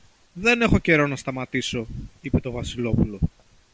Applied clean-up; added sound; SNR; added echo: none; none; none; none.